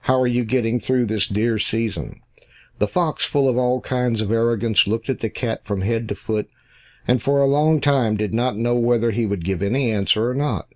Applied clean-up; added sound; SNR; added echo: none; none; none; none.